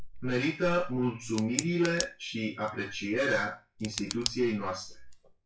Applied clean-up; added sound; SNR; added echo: classical method WPE with log-MMSE.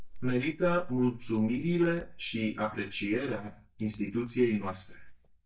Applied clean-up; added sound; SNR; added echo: neural mask model DeepFilterNet 3.